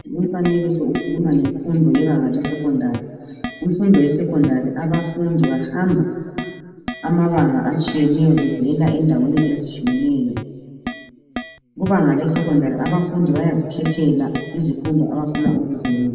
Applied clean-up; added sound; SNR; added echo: none; Keyboard (musical); 13 dB; reverberation time 2.0 s.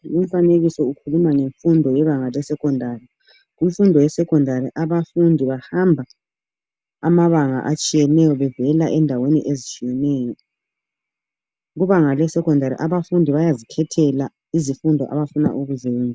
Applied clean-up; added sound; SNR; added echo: none; none; none; none.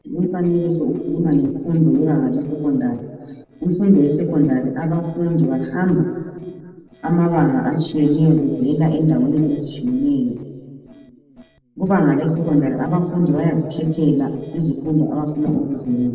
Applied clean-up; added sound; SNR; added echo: neural separator model SepFormer DNS4.